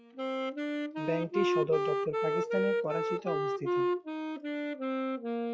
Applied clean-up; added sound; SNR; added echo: classical method log-MMSE.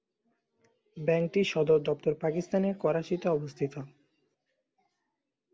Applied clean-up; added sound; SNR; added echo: none; none; none; none.